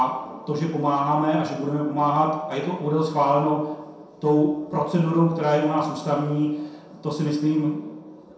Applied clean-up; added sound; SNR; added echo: none; none; none; reverberation time 0.7 s.